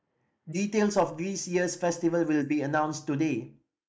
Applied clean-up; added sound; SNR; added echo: neural mask model Resemble Enhance denoiser.